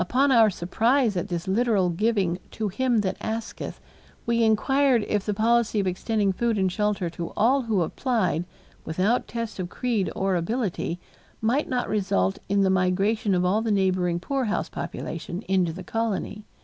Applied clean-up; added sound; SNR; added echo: none; none; none; none.